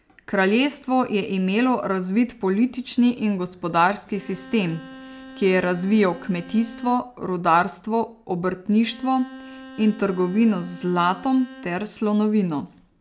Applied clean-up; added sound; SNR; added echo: none; Bowed string instrument; 19 dB; none.